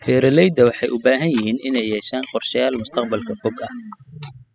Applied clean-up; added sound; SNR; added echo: classical method spectral subtraction.